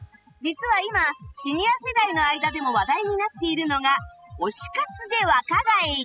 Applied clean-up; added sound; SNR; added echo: classical method spectral subtraction.